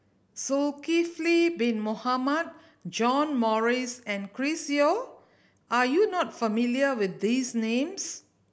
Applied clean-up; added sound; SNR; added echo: none; none; none; none.